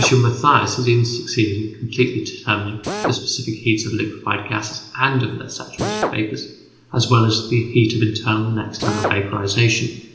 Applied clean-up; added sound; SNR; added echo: none; Drill; 12 dB; reverberation time 0.8 s.